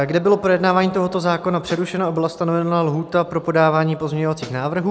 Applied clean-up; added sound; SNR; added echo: none; Snare drum; 19 dB; none.